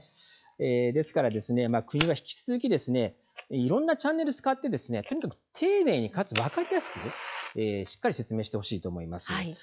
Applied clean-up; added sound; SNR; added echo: classical method log-MMSE.